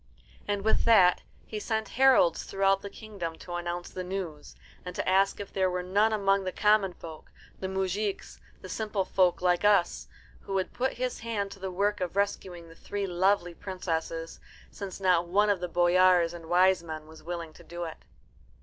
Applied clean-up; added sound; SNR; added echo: none; none; none; none.